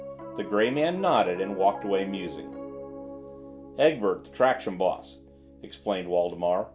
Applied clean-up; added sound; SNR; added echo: none; Piano; 14 dB; none.